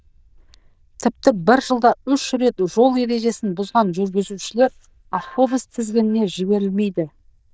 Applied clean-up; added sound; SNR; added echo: neural diffusion model UNIVERSE++.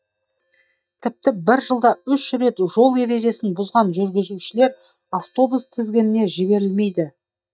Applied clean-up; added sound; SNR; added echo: neural mask model DeepFilterNet 3.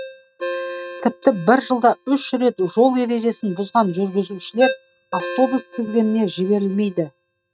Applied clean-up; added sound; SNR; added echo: neural mask model RNNoise.